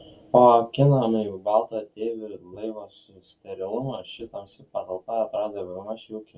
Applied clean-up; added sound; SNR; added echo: none; none; none; none.